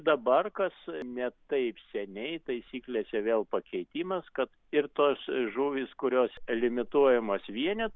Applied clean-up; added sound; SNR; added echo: none; none; none; none.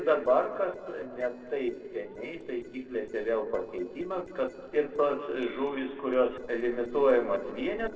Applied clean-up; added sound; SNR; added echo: neural separator model SepFormer DNS4.